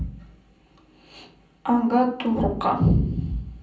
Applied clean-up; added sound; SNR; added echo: none; none; none; reverberation time 0.6 s.